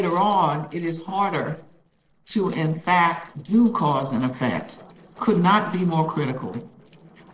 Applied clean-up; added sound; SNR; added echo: neural separator model SepFormer DNS4.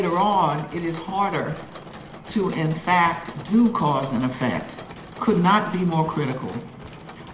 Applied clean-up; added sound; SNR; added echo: none; Mechanisms; 16 dB; reverberation time 1.5 s.